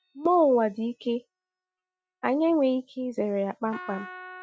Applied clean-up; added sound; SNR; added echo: classical method Wiener filter.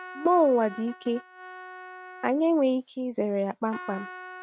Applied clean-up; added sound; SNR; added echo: neural mask model RNNoise.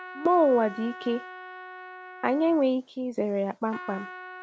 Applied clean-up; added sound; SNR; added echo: none; Trumpet; 15 dB; none.